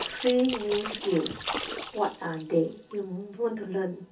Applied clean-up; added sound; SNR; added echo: none; Splash, splatter; 9 dB; reverberation time 0.3 s.